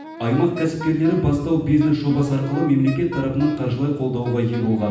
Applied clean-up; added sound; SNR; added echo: none; Wind instrument, woodwind instrument; 15 dB; reverberation time 0.9 s.